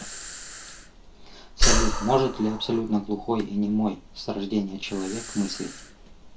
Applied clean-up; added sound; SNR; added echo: none; Breathing; 1 dB; reverberation time 0.2 s.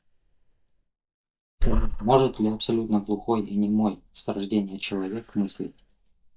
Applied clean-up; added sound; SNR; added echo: neural mask model DeepFilterNet 3.